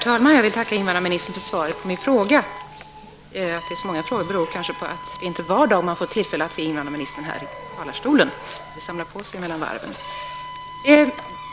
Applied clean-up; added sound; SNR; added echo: none; Drill + Bowed string instrument; 14 dB; none.